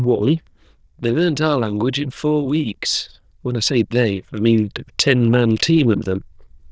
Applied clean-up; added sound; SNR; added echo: neural diffusion model UNIVERSE++.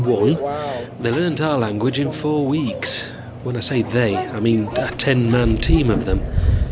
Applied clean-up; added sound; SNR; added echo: none; Microwave oven; 4 dB; none.